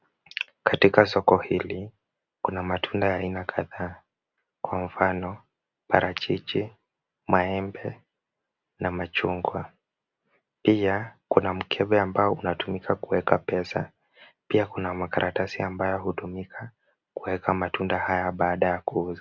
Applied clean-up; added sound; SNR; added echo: none; none; none; none.